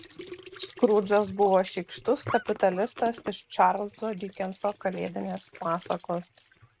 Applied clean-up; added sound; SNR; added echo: neural mask model RNNoise.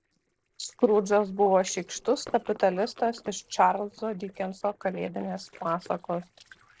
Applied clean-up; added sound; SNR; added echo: neural separator model SepFormer DNS4.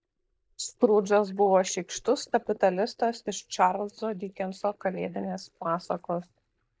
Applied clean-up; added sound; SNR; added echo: neural mask model DeepFilterNet 3.